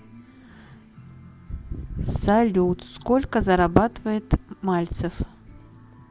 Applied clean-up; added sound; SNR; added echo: none; none; none; none.